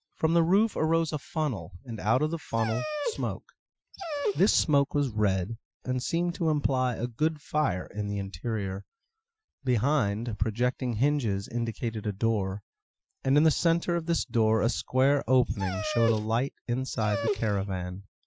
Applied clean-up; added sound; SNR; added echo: classical method Wiener filter.